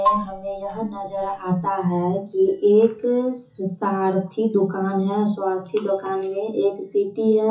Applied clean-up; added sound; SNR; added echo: classical method WPE with log-MMSE.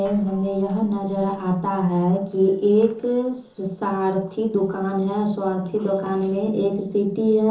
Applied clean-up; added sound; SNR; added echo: neural separator model SepFormer DNS4.